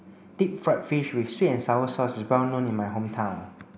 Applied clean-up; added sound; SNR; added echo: none; none; none; none.